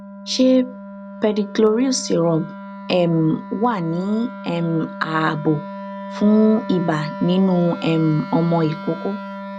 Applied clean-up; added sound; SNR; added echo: none; Wind instrument, woodwind instrument; 12 dB; none.